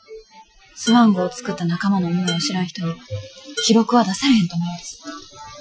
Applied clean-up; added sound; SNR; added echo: classical method Wiener filter.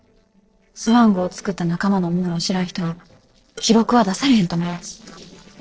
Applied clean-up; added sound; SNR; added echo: neural separator model SepFormer DNS4.